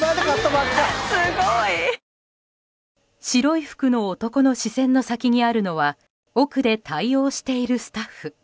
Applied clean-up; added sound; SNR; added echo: none; none; none; none.